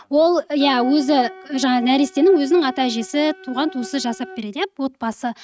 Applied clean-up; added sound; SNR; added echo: neural mask model RNNoise.